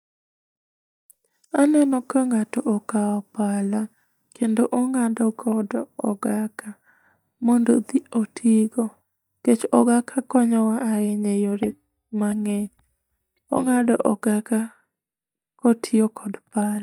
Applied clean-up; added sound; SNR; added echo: neural mask model DeepFilterNet 3.